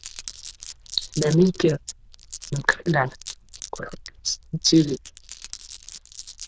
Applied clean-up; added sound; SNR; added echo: neural diffusion model UNIVERSE++.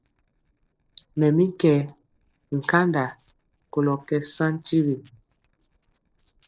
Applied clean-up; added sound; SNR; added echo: neural separator model SepFormer DNS4.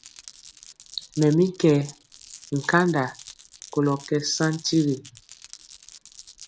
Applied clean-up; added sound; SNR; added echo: none; Glass; 20 dB; none.